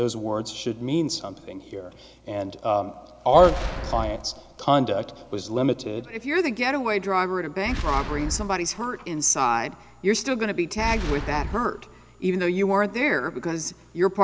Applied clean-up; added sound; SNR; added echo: none; Boom; 9 dB; none.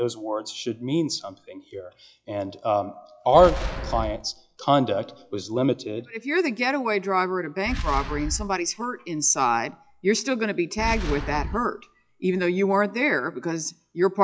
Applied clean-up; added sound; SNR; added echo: classical method log-MMSE.